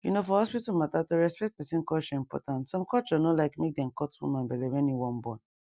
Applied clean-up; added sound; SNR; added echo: none; none; none; none.